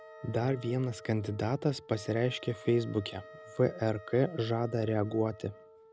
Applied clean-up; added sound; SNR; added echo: none; Wind instrument, woodwind instrument + Wind instrument, woodwind instrument; 19 dB; none.